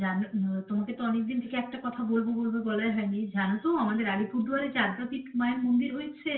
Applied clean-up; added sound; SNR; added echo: none; none; none; reverberation time 0.3 s.